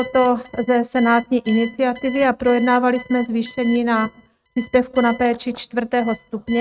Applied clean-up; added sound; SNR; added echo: neural mask model RNNoise.